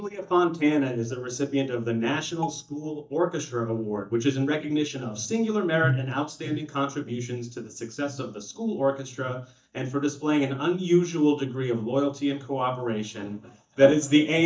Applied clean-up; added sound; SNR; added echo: neural mask model DeepFilterNet 3.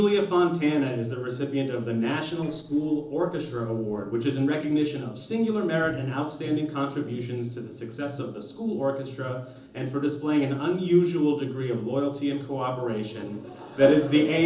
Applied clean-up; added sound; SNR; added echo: neural separator model SepFormer DNS4.